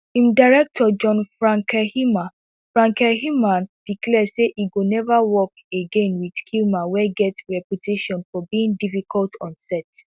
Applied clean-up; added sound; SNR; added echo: none; none; none; none.